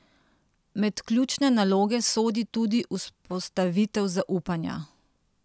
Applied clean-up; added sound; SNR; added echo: none; none; none; none.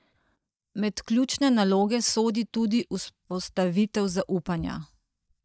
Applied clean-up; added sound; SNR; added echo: neural mask model DeepFilterNet 3.